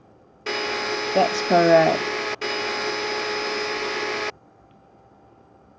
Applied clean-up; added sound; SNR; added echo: none; Domestic sounds, home sounds; 0 dB; none.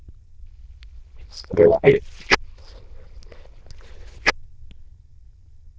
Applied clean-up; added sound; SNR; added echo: neural diffusion model UNIVERSE++.